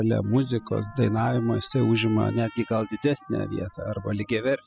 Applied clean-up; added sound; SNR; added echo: classical method spectral subtraction.